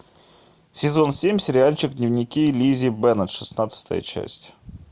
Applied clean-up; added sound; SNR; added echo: none; none; none; none.